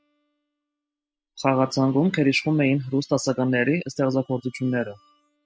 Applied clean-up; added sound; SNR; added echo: classical method spectral subtraction.